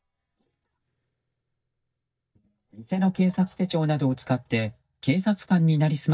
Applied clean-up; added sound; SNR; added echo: neural mask model DeepFilterNet 3.